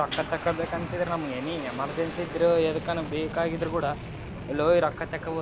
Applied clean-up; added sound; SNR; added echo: none; Fixed-wing aircraft, airplane; 10 dB; none.